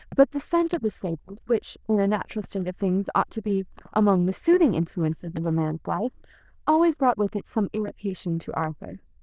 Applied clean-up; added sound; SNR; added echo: neural diffusion model UNIVERSE++.